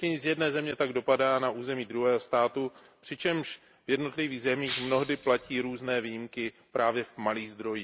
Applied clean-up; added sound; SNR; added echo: none; Shatter; 5 dB; none.